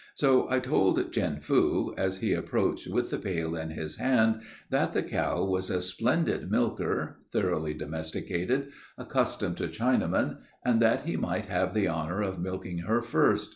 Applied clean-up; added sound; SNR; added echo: none; none; none; none.